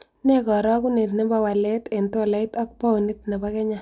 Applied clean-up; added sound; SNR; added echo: none; none; none; none.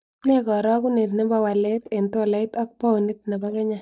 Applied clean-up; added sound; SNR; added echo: neural mask model DeepFilterNet 3.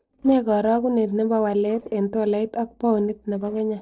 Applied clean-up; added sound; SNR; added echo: neural separator model SepFormer DNS4.